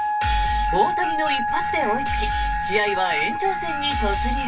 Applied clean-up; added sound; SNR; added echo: none; Wind instrument, woodwind instrument; 0 dB; reverberation time 0.1 s.